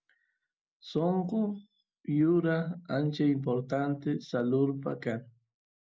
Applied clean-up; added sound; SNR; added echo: none; none; none; none.